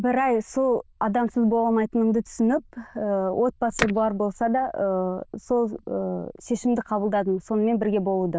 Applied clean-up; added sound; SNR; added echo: neural diffusion model UNIVERSE++.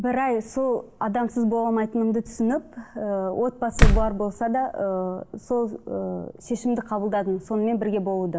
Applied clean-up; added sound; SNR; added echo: none; Slam; -4 dB; none.